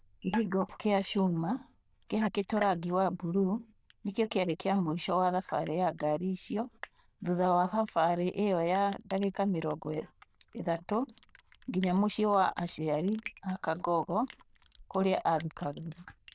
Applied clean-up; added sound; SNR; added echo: neural diffusion model UNIVERSE++.